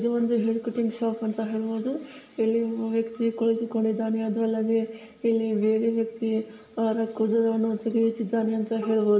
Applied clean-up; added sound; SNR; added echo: none; none; none; reverberation time 0.8 s.